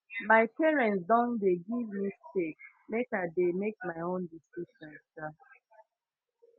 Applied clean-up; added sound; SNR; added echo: none; none; none; none.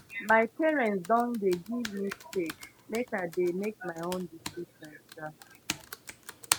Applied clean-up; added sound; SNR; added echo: none; Computer keyboard; 10 dB; none.